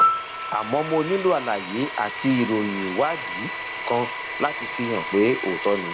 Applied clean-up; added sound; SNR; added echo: none; Piano + Domestic sounds, home sounds; 4 dB; none.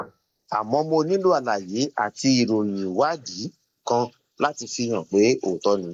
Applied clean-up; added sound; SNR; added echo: neural mask model Resemble Enhance denoiser.